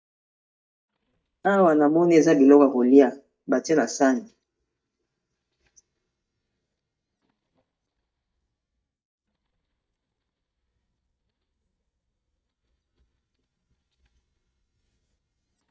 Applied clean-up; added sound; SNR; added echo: neural mask model DeepFilterNet 3.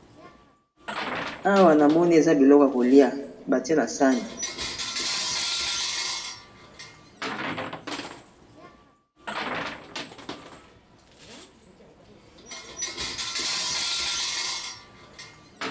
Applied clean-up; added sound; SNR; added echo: none; Coin (dropping) / Bell; 8 dB; reverberation time 1.4 s.